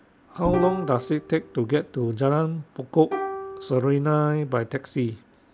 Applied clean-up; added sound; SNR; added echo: none; Bowed string instrument + Plucked string instrument; 10 dB; none.